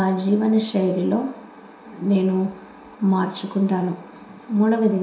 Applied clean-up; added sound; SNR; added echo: none; none; none; reverberation time 0.7 s.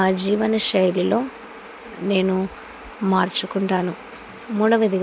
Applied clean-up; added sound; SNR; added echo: none; none; none; none.